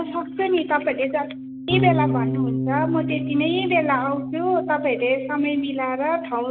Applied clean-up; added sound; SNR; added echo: none; Bass guitar; 4 dB; none.